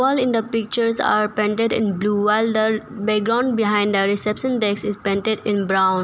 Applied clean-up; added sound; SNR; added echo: none; none; none; none.